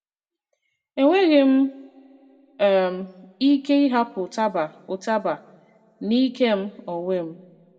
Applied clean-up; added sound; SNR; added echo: none; none; none; reverberation time 0.8 s.